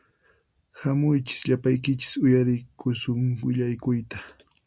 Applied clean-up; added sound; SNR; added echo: none; none; none; none.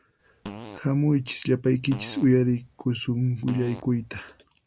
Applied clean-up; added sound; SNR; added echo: none; Fart; 18 dB; none.